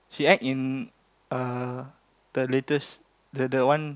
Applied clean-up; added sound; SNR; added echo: none; none; none; none.